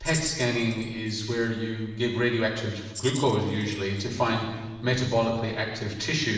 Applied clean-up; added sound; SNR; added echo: neural separator model SepFormer DNS4.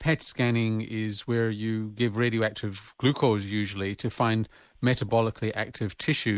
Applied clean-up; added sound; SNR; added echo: none; none; none; none.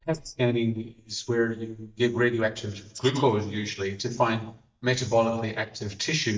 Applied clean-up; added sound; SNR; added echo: neural mask model DeepFilterNet 3.